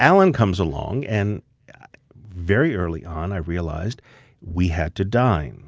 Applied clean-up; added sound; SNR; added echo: none; none; none; none.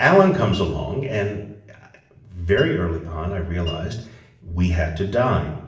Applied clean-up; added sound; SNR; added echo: none; Mallet percussion; 20 dB; reverberation time 0.7 s.